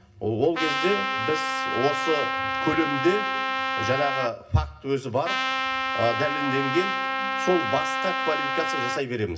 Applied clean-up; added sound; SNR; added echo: none; Trumpet; 0 dB; reverberation time 0.4 s.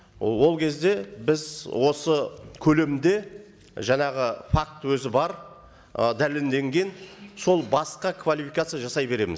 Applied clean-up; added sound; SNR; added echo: none; none; none; none.